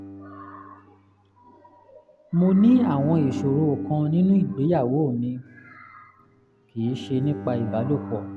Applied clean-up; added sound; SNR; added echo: none; Bowed string instrument; 14 dB; none.